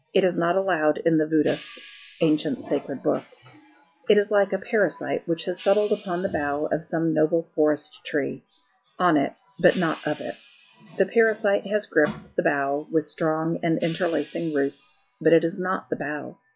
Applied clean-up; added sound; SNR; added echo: classical method log-MMSE.